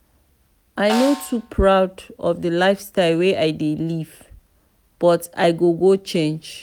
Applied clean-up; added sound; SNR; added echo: none; Snare drum; 14 dB; none.